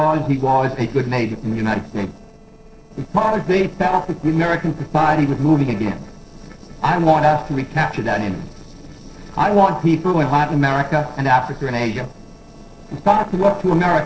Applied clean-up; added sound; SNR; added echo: neural separator model SepFormer DNS4.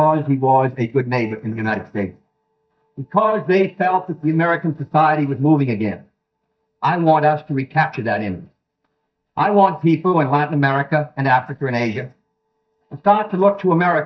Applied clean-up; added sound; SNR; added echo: neural mask model DeepFilterNet 3.